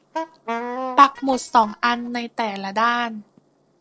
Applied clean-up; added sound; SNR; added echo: neural separator model SepFormer DNS4.